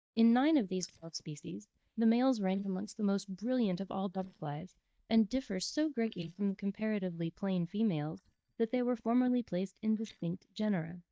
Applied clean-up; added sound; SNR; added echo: neural mask model DeepFilterNet 3.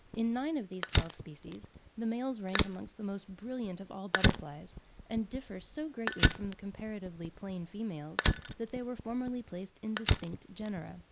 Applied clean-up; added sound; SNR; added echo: none; Fire; -4 dB; none.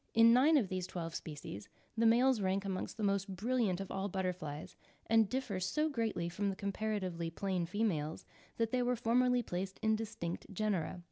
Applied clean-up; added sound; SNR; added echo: none; none; none; none.